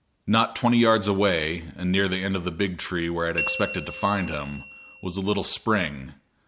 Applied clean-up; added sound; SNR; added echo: none; Bell; 11 dB; none.